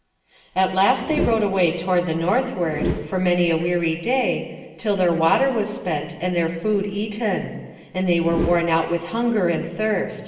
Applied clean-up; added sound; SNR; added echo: none; Whoosh, swoosh, swish; 9 dB; reverberation time 1.2 s.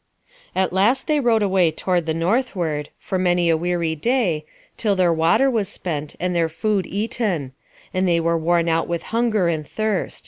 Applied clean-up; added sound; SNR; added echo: none; none; none; none.